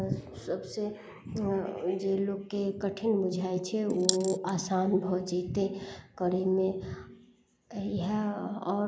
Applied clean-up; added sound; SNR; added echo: neural mask model Resemble Enhance denoiser.